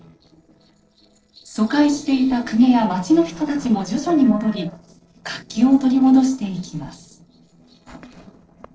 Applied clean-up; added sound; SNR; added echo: neural separator model SepFormer DNS4.